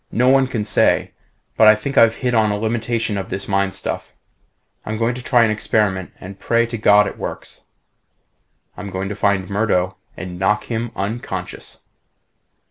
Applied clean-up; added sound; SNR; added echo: none; none; none; none.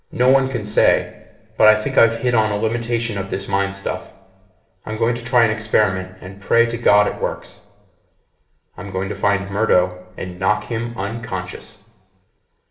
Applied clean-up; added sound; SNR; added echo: none; none; none; reverberation time 1.3 s.